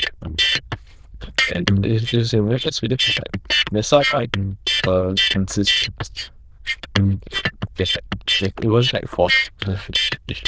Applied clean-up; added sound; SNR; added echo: neural diffusion model UNIVERSE++.